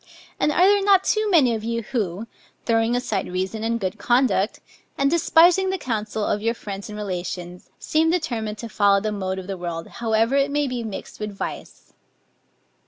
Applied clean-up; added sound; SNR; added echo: none; none; none; none.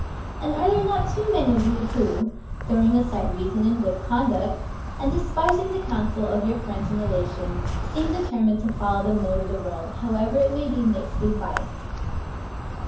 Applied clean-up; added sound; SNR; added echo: none; Insect; 4 dB; reverberation time 0.6 s.